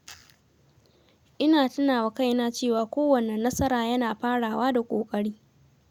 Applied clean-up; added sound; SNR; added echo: none; none; none; none.